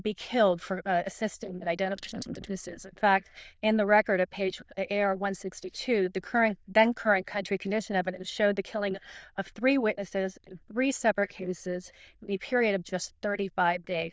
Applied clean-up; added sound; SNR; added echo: neural diffusion model UNIVERSE++.